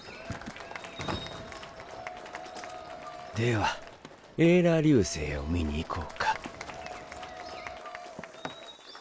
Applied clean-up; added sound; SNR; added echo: none; Crowd + Applause; 13 dB; none.